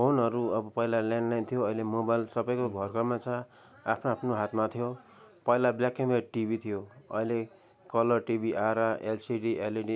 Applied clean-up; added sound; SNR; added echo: none; none; none; none.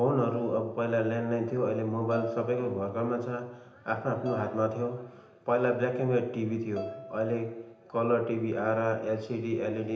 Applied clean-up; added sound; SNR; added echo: none; Bowed string instrument; 16 dB; reverberation time 0.8 s.